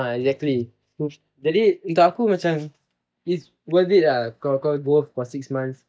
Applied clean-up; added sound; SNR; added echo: neural mask model DeepFilterNet 3.